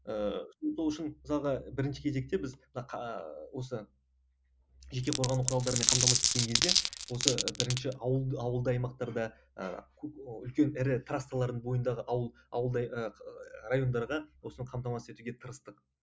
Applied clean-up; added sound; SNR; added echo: none; Glass; -4 dB; none.